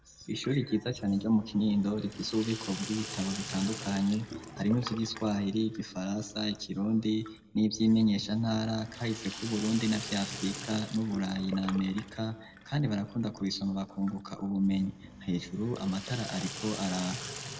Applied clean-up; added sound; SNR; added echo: none; Sink (filling or washing); 13 dB; reverberation time 0.9 s.